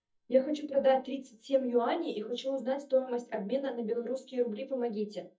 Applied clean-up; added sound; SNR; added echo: neural mask model DeepFilterNet 3.